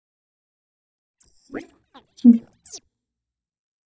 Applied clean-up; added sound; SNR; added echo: neural mask model DeepFilterNet 3.